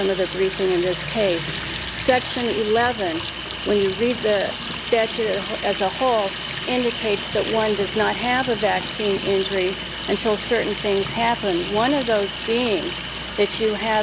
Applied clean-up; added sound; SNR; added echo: none; Sink (filling or washing) / Water tap, faucet; 7 dB; none.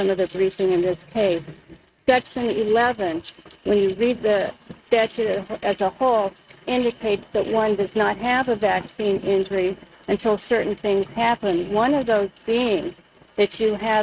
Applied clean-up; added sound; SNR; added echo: neural mask model RNNoise.